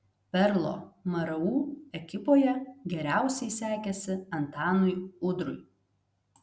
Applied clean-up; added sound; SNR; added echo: none; none; none; none.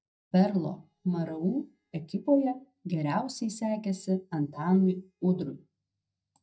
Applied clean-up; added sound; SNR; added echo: neural mask model DeepFilterNet 3.